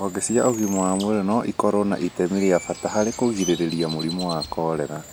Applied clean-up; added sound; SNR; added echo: none; Bird; 14 dB; none.